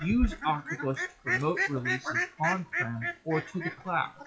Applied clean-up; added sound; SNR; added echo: classical method WPE with log-MMSE.